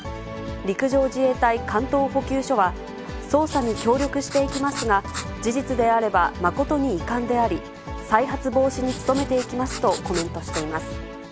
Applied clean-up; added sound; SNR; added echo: none; Writing; 13 dB; none.